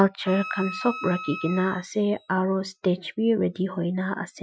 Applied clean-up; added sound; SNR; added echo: classical method Wiener filter.